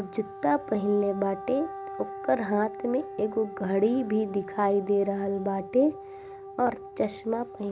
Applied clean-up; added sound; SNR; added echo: none; Wind instrument, woodwind instrument; 12 dB; none.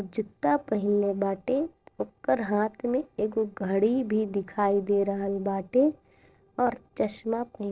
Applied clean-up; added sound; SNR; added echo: neural separator model SepFormer DNS4.